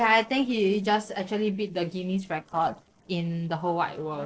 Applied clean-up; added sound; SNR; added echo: neural separator model SepFormer DNS4.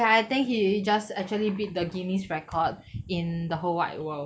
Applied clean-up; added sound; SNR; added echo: none; none; none; none.